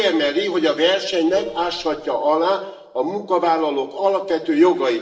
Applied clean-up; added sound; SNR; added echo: neural separator model SepFormer DNS4.